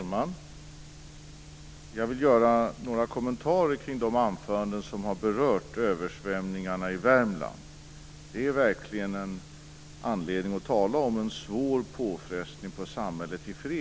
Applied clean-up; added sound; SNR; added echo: none; none; none; none.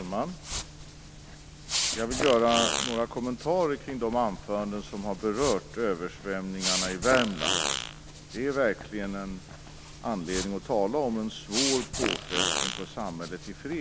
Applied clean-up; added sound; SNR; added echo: none; Fart; 4 dB; none.